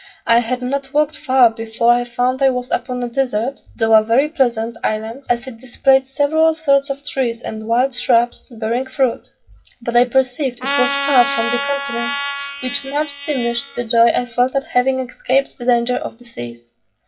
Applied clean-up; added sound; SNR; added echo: classical method WPE with log-MMSE.